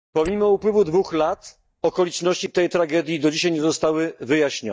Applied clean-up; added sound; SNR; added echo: neural mask model DeepFilterNet 3.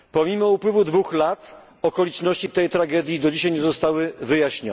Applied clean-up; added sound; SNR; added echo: none; none; none; none.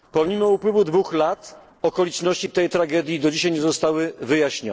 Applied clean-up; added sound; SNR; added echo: neural separator model SepFormer DNS4.